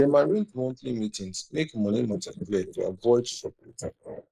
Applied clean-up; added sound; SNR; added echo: neural mask model Resemble Enhance denoiser.